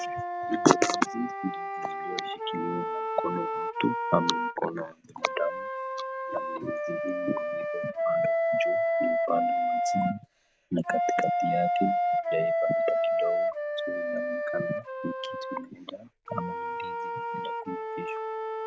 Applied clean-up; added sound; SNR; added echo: none; Wind instrument, woodwind instrument; -3 dB; none.